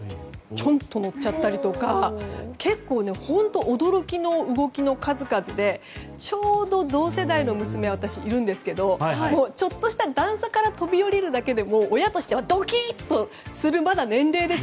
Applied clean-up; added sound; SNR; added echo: none; none; none; none.